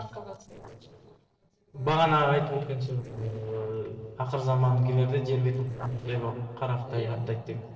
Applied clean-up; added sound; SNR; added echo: neural separator model SepFormer DNS4.